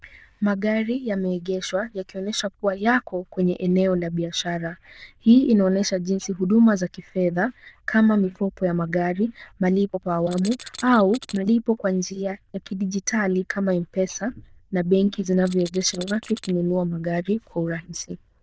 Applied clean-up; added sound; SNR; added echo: neural diffusion model UNIVERSE++.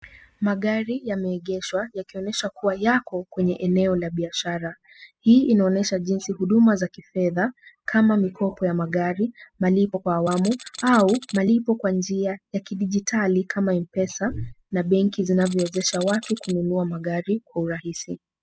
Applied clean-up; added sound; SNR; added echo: classical method spectral subtraction.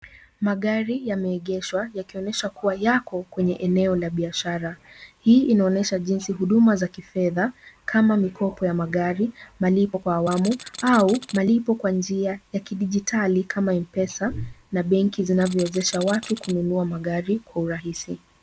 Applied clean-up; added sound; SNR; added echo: none; Tools; 15 dB; none.